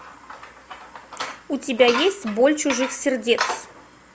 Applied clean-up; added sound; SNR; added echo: none; none; none; none.